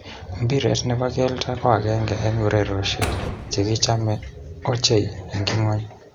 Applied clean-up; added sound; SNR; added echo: none; Door; 9 dB; none.